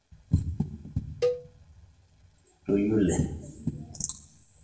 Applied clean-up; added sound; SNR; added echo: none; Cowbell; 4 dB; reverberation time 0.7 s.